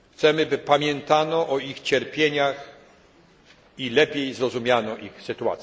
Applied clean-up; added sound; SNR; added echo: none; none; none; none.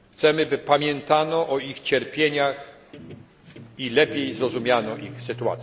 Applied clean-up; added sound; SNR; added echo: none; Guitar; 18 dB; none.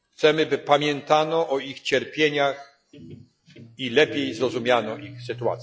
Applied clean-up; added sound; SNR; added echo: classical method log-MMSE.